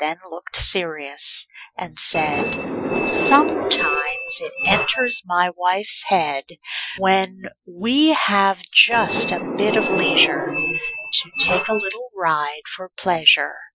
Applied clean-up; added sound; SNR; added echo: classical method Wiener filter.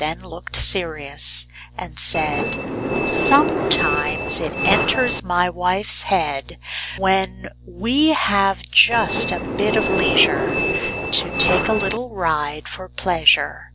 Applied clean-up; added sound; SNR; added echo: none; Train; 0 dB; none.